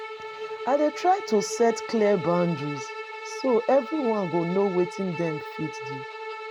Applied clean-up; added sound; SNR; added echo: none; Bowed string instrument; 10 dB; none.